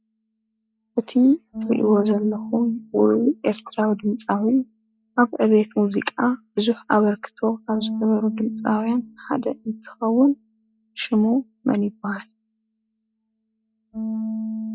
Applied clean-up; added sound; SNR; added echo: classical method log-MMSE.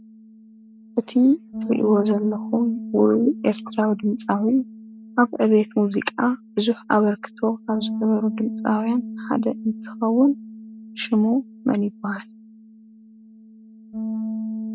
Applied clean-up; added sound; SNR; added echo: neural mask model RNNoise.